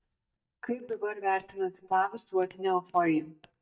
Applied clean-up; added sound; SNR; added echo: neural mask model DeepFilterNet 3.